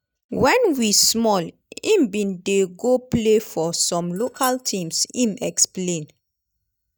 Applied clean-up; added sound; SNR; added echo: neural mask model DeepFilterNet 3.